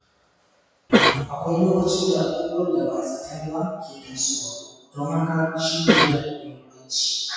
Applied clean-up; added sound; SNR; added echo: classical method WPE with log-MMSE.